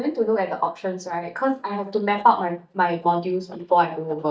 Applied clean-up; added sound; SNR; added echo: neural mask model DeepFilterNet 3.